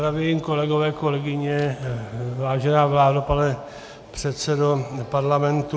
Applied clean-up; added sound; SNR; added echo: none; none; none; none.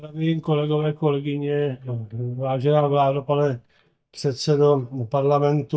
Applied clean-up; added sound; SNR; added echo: neural mask model DeepFilterNet 3.